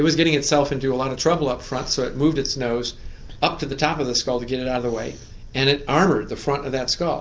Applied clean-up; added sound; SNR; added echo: none; none; none; none.